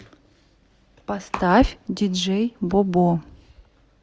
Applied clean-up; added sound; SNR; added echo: none; none; none; none.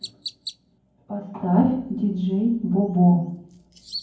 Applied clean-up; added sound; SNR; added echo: none; Chirp, tweet; 19 dB; reverberation time 0.9 s.